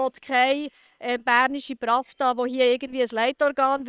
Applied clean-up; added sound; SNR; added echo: neural separator model SepFormer WHAM!.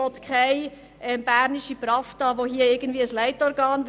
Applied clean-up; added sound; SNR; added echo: none; none; none; none.